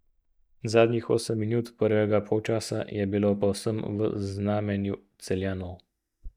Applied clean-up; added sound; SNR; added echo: neural mask model DeepFilterNet 3.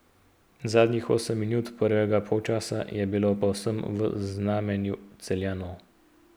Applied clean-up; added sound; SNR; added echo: none; none; none; none.